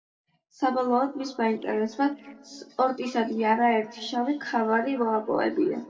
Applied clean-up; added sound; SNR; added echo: neural separator model SepFormer DNS4.